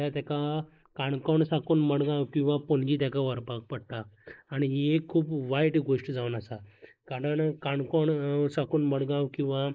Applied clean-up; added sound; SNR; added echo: neural mask model Resemble Enhance denoiser.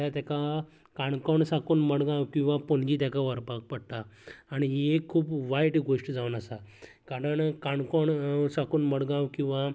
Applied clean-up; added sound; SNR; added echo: none; none; none; none.